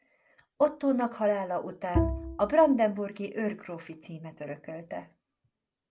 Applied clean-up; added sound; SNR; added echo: none; Bowed string instrument; 4 dB; none.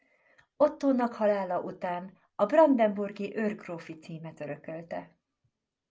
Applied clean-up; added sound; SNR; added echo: none; none; none; none.